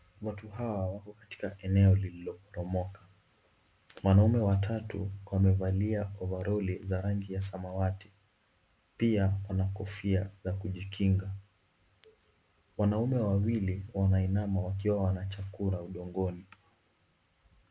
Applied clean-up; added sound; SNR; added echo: none; none; none; none.